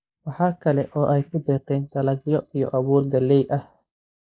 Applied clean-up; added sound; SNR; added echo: neural mask model Resemble Enhance denoiser.